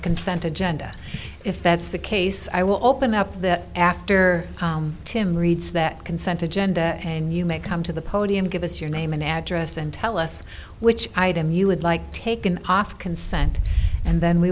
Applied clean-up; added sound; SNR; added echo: none; none; none; none.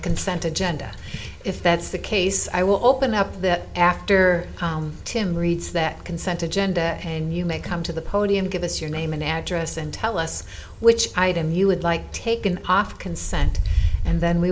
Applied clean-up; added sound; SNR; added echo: none; none; none; reverberation time 0.4 s.